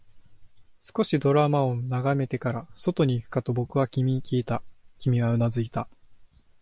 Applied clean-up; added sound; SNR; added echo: none; none; none; none.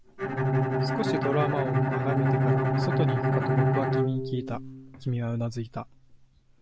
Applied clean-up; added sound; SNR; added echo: none; Bowed string instrument; -5 dB; none.